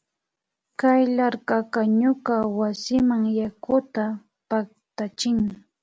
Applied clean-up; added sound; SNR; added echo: none; none; none; none.